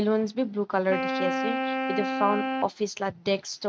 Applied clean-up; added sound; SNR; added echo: neural mask model RNNoise.